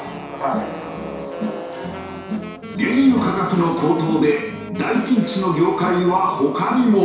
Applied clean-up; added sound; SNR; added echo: none; Wind instrument, woodwind instrument; 16 dB; reverberation time 0.7 s.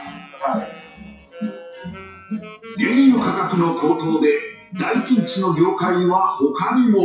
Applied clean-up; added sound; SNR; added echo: classical method WPE with log-MMSE.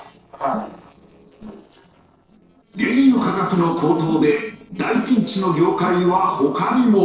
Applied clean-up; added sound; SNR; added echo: neural separator model SepFormer DNS4.